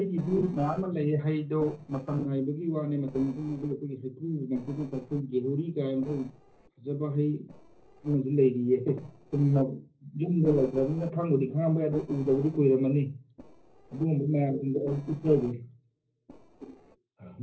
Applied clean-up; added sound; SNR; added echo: neural separator model SepFormer DNS4.